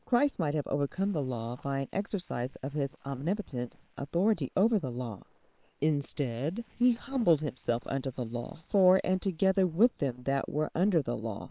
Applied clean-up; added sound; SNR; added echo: neural separator model SepFormer WHAM!.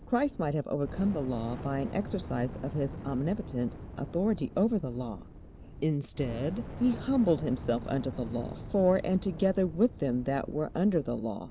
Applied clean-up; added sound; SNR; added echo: none; Fire; 12 dB; none.